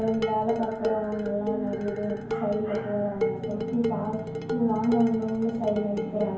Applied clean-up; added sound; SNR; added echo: none; Dishes, pots, and pans; 6 dB; reverberation time 0.9 s.